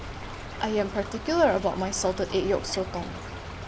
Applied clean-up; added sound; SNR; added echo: none; Stream / Trickle, dribble; 9 dB; none.